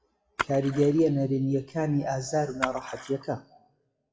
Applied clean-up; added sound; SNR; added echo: classical method WPE with log-MMSE.